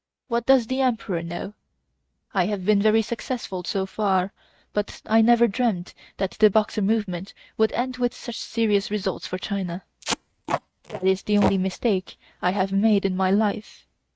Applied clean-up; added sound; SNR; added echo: neural mask model RNNoise.